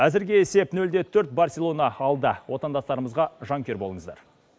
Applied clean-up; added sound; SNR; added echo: none; none; none; none.